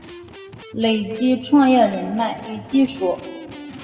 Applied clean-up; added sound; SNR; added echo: none; Electric guitar; 19 dB; reverberation time 1.8 s.